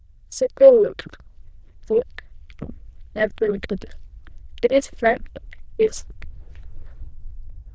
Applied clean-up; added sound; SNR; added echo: neural diffusion model UNIVERSE++.